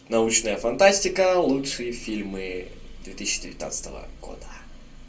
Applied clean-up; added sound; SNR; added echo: none; none; none; reverberation time 0.2 s.